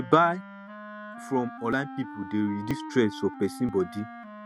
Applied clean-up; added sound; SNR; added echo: none; Wind instrument, woodwind instrument; 12 dB; none.